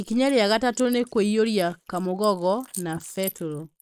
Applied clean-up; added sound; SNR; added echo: neural mask model Resemble Enhance denoiser.